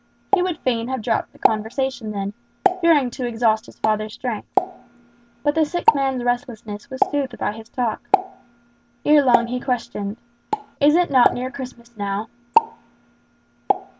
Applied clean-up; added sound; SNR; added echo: none; Explosion; 3 dB; none.